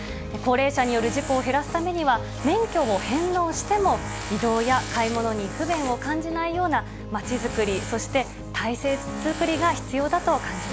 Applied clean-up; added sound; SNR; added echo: none; Tools; 12 dB; none.